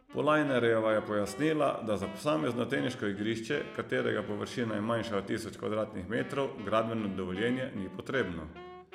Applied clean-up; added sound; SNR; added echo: none; Wind instrument, woodwind instrument; 19 dB; none.